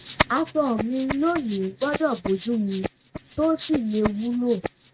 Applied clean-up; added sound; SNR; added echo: neural mask model RNNoise.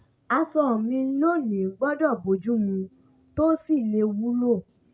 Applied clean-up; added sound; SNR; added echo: none; none; none; none.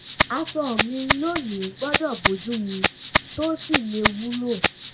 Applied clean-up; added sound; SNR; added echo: none; Rattle (instrument); -1 dB; none.